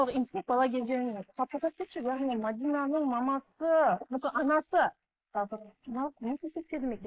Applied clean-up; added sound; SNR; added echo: neural mask model Resemble Enhance denoiser.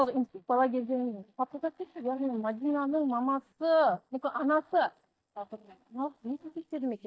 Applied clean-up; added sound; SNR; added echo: neural mask model DeepFilterNet 3.